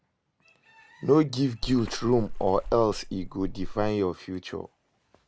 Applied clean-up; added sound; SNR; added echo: none; Water / Splash, splatter; 7 dB; none.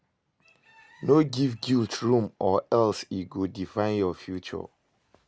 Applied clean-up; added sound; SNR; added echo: none; none; none; none.